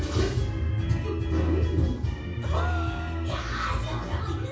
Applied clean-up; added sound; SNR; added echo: none; Gasp; 14 dB; reverberation time 0.6 s.